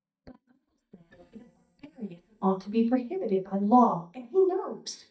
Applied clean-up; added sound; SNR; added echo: neural mask model DeepFilterNet 3.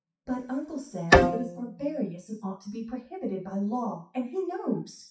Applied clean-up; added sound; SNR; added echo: classical method WPE with log-MMSE.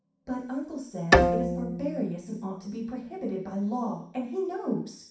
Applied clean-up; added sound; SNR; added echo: none; Bowed string instrument; -4 dB; reverberation time 0.6 s.